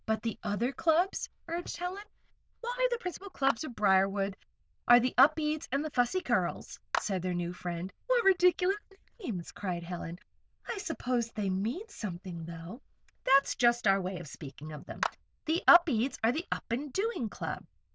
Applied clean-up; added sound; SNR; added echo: neural diffusion model UNIVERSE++.